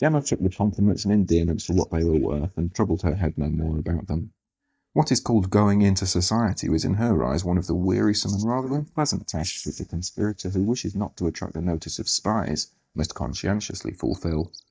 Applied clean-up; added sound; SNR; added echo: neural mask model DeepFilterNet 3.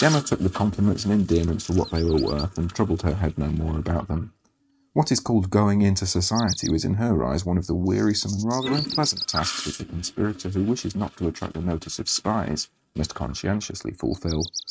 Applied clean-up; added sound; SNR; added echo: neural mask model RNNoise.